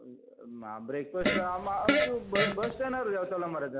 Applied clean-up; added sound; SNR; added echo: none; Fart; -4 dB; none.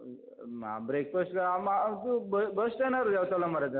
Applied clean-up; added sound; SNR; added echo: none; none; none; none.